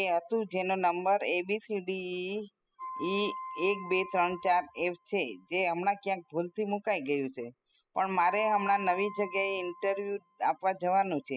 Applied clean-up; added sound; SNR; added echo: classical method spectral subtraction.